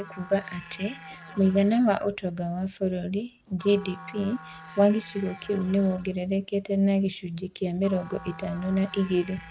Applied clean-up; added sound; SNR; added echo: none; Musical instrument; 20 dB; none.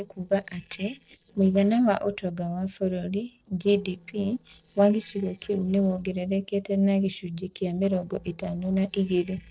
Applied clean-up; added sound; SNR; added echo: neural separator model SepFormer DNS4.